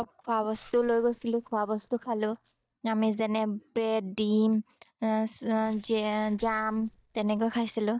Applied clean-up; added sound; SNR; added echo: neural mask model DeepFilterNet 3.